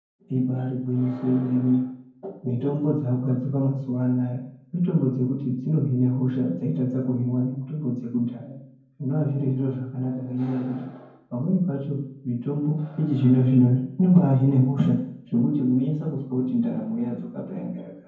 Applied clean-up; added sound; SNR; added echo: none; none; none; reverberation time 0.9 s.